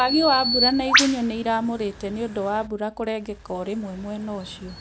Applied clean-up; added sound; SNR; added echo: none; Bird vocalization, bird call, bird song; 3 dB; none.